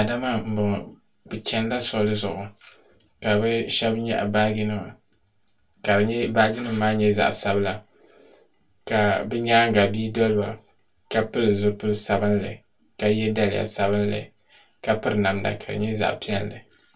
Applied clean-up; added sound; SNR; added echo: none; none; none; reverberation time 0.2 s.